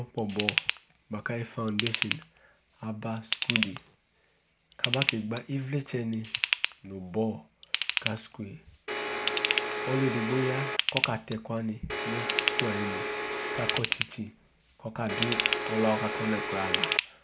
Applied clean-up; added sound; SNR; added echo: none; Ratchet, pawl / Tools + Domestic sounds, home sounds; -2 dB; none.